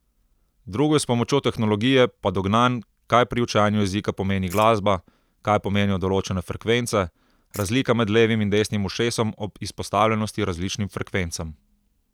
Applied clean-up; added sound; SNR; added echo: none; Ratchet, pawl; 20 dB; none.